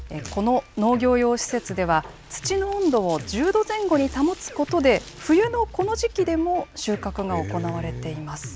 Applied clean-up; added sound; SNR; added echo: none; Drum kit; 17 dB; none.